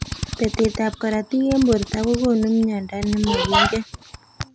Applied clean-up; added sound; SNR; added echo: none; Drill; 10 dB; none.